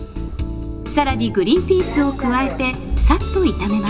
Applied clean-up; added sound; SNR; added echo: none; Sliding door; 7 dB; reverberation time 0.5 s.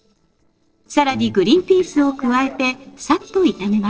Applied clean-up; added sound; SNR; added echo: neural separator model SepFormer DNS4.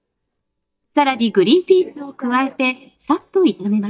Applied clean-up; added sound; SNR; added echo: neural mask model DeepFilterNet 3.